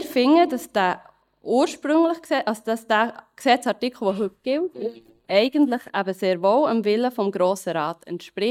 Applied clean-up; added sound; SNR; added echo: neural mask model DeepFilterNet 3.